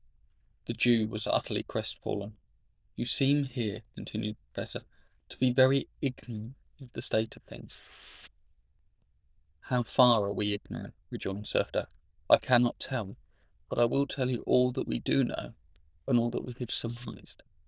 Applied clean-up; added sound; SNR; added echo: neural diffusion model UNIVERSE++.